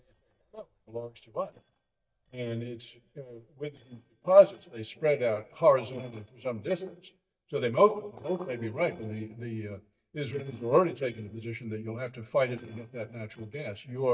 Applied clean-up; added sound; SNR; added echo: neural mask model DeepFilterNet 3.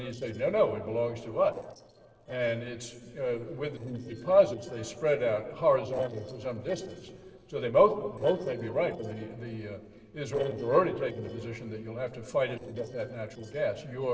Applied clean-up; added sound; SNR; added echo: neural separator model SepFormer DNS4.